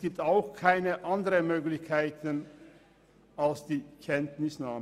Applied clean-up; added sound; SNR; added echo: none; none; none; none.